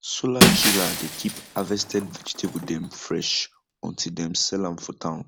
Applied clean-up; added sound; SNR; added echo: none; Shatter; -3 dB; none.